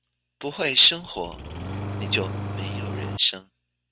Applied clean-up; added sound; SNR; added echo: none; Engine starting; 6 dB; none.